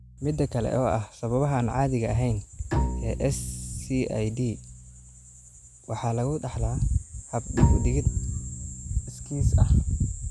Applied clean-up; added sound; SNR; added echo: none; Bowed string instrument; 9 dB; none.